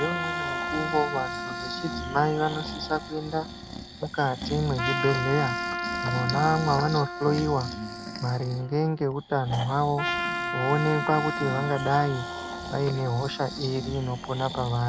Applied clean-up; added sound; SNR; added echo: none; Trumpet + Breathing; 5 dB; none.